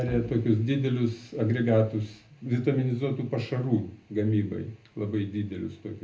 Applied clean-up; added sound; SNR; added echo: none; Bowed string instrument; 16 dB; reverberation time 0.3 s.